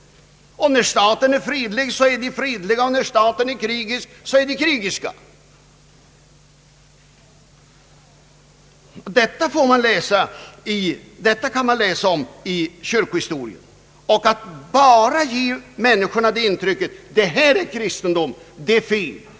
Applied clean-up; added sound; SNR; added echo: none; none; none; none.